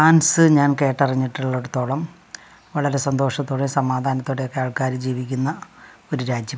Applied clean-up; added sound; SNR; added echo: none; none; none; none.